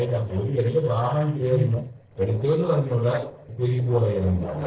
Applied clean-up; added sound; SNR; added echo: neural separator model SepFormer DNS4.